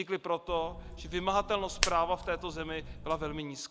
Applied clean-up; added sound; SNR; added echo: none; Hands; 6 dB; none.